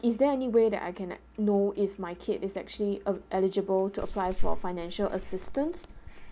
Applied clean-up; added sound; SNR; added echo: none; Clock; 5 dB; none.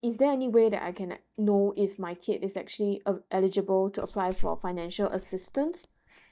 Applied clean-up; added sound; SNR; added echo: neural mask model DeepFilterNet 3.